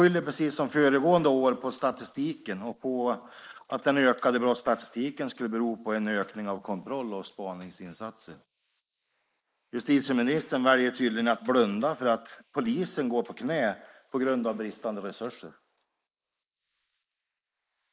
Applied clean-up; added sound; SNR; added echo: neural mask model Resemble Enhance denoiser.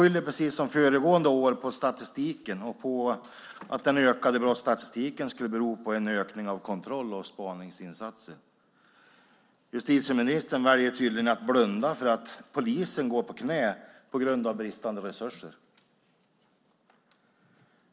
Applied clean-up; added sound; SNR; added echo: none; none; none; none.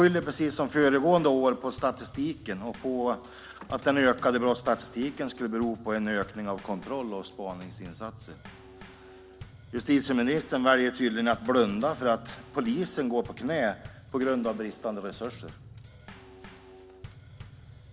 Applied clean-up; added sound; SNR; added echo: none; Bass drum / Snare drum / Drum kit; 19 dB; none.